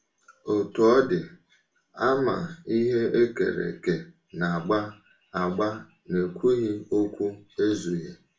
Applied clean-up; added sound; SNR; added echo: none; none; none; reverberation time 0.3 s.